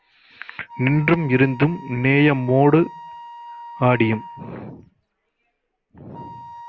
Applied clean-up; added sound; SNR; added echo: none; Wind instrument, woodwind instrument; 19 dB; none.